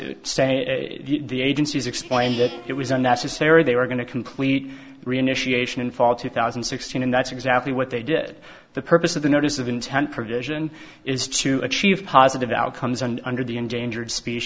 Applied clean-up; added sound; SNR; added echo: none; Livestock, farm animals, working animals; 15 dB; none.